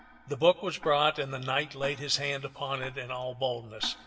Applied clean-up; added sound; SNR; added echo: none; Tick-tock; 19 dB; reverberation time 0.8 s.